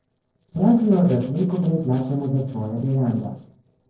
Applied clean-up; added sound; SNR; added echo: neural separator model SepFormer DNS4.